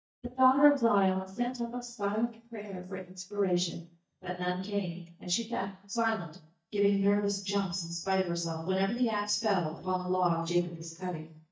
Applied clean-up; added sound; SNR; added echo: neural mask model DeepFilterNet 3.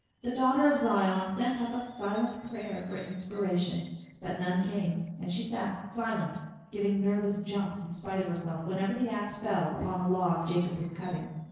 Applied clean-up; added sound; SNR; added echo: neural separator model SepFormer DNS4.